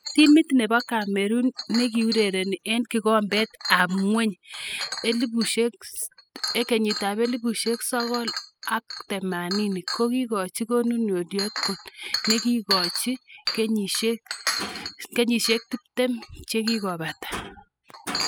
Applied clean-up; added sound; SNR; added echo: classical method spectral subtraction.